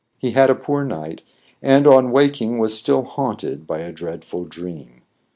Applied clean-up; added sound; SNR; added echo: none; none; none; none.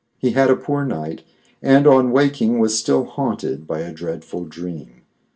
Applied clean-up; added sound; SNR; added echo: none; none; none; reverberation time 0.1 s.